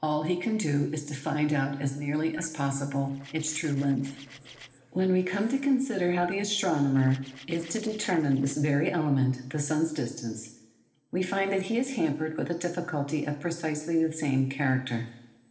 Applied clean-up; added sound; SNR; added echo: neural separator model SepFormer DNS4.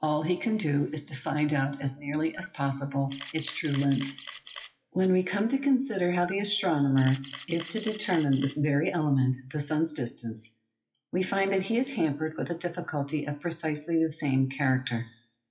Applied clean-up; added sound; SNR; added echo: classical method WPE with log-MMSE.